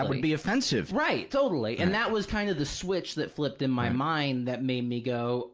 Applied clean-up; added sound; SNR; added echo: none; none; none; none.